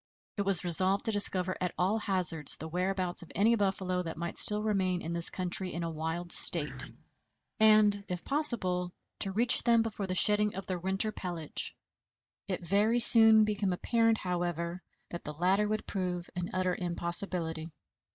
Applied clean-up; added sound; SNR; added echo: neural mask model DeepFilterNet 3.